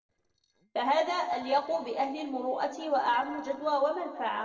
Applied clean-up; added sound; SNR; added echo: neural separator model SepFormer DNS4.